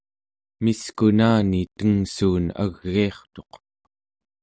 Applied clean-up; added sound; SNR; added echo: none; none; none; none.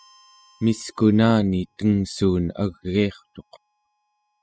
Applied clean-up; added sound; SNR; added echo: classical method spectral subtraction.